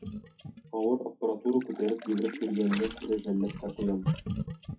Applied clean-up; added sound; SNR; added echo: classical method WPE with log-MMSE.